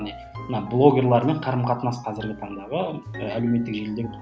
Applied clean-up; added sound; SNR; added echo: none; none; none; none.